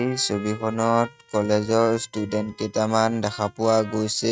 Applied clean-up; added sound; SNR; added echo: neural mask model RNNoise.